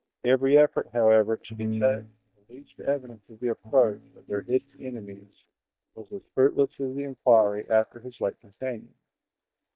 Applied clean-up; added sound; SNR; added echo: neural mask model DeepFilterNet 3.